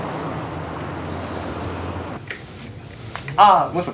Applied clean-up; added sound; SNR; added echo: none; none; none; none.